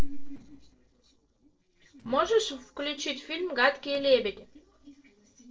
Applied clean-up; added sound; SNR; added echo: neural separator model SepFormer DNS4.